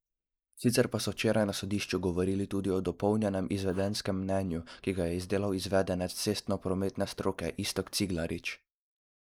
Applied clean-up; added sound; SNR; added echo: neural mask model Resemble Enhance denoiser.